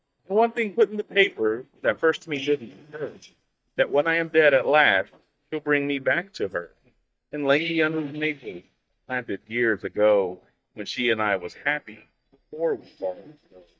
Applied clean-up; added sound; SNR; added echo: neural mask model DeepFilterNet 3.